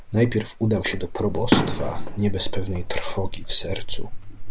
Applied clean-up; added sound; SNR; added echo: none; Fireworks; 8 dB; none.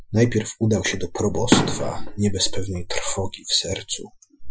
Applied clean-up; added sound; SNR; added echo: classical method Wiener filter.